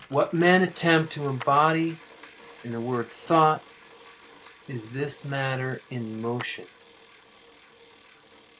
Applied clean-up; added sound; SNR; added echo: none; Bicycle + Clapping; 18 dB; none.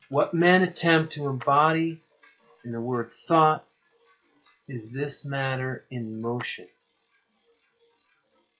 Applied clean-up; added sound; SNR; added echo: classical method log-MMSE.